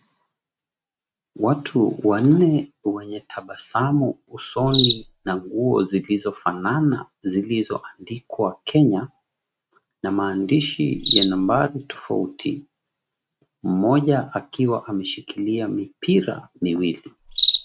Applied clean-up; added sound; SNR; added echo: neural mask model RNNoise.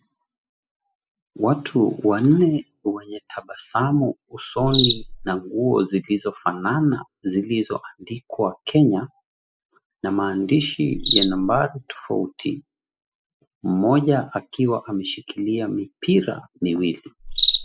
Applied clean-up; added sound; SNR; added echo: classical method spectral subtraction.